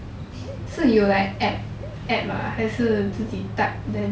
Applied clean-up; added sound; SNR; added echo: none; Cricket / Bird; 19 dB; none.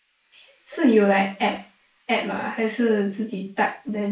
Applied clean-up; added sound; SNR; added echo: neural mask model Resemble Enhance denoiser.